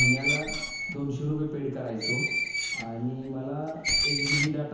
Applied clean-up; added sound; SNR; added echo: none; Screech; -1 dB; reverberation time 1.0 s.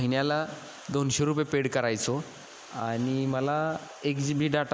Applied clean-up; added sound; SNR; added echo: none; none; none; none.